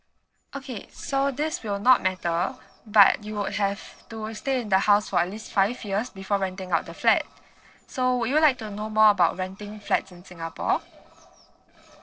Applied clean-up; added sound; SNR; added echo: neural separator model SepFormer DNS4.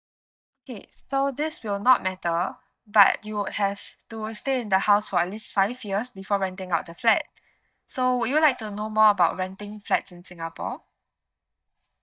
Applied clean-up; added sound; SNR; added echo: neural mask model DeepFilterNet 3.